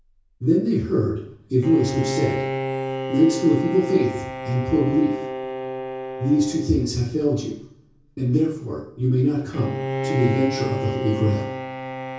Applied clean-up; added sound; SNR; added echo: none; Bowed string instrument; 7 dB; reverberation time 0.6 s.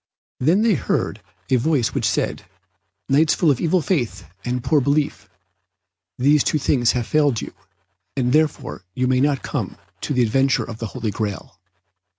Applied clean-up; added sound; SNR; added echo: none; none; none; none.